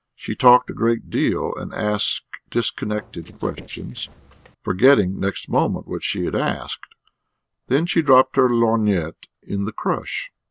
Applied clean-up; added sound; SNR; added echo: neural separator model SepFormer DNS4.